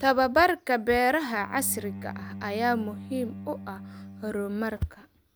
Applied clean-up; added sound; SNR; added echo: none; Bowed string instrument; 14 dB; none.